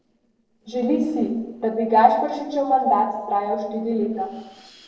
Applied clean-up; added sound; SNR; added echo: neural separator model SepFormer DNS4.